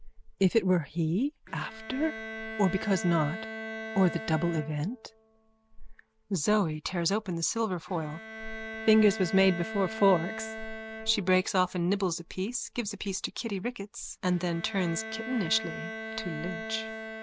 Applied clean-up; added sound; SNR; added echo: none; Bowed string instrument; 11 dB; none.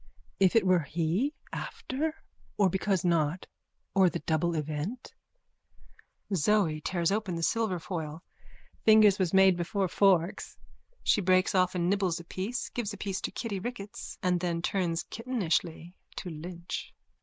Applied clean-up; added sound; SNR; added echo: none; none; none; none.